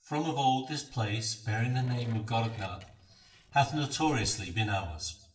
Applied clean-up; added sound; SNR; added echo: neural separator model SepFormer DNS4.